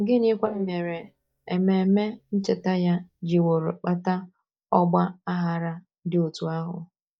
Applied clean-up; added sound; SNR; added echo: neural mask model DeepFilterNet 3.